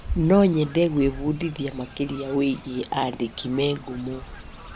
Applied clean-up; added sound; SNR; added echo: none; Fowl; 13 dB; none.